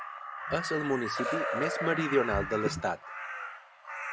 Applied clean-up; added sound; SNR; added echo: none; Crow; 2 dB; none.